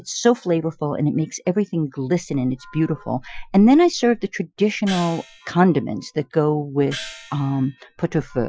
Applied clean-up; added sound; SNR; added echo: classical method Wiener filter.